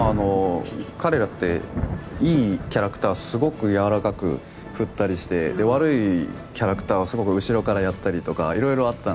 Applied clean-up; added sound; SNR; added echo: none; Thunder; 12 dB; none.